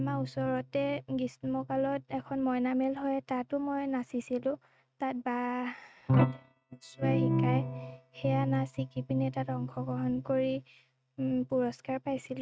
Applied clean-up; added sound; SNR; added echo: neural mask model RNNoise.